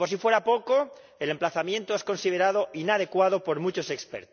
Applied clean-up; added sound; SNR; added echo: none; none; none; none.